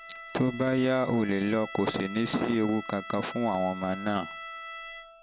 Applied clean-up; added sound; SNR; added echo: none; Bowed string instrument; 13 dB; none.